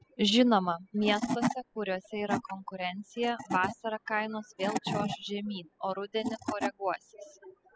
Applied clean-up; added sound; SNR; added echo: classical method spectral subtraction.